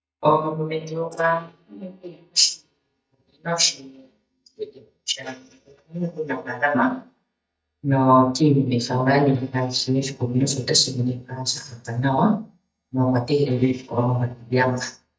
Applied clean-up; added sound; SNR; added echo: neural mask model DeepFilterNet 3.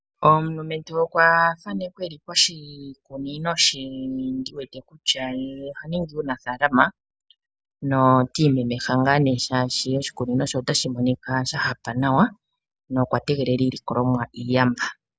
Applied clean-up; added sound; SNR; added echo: none; none; none; none.